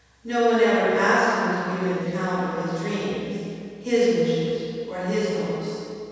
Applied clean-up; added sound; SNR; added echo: none; none; none; reverberation time 2.1 s.